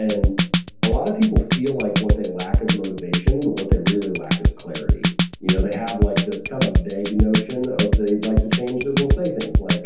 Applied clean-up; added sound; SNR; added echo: none; Drum kit; -3 dB; reverberation time 0.6 s.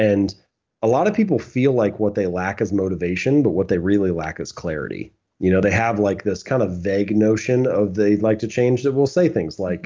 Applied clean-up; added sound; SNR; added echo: none; none; none; none.